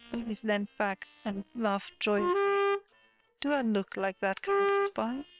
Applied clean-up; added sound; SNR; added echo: neural separator model SepFormer WHAM!.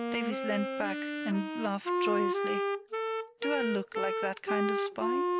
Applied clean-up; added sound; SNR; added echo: none; Wind instrument, woodwind instrument; -3 dB; none.